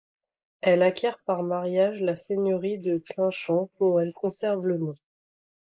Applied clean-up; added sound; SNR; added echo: neural mask model Resemble Enhance denoiser.